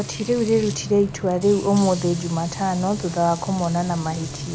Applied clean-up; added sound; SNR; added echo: none; Frying (food); 11 dB; none.